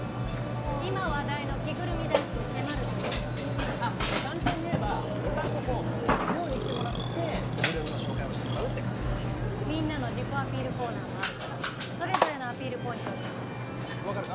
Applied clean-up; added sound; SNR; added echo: none; Burping, eructation; -3 dB; none.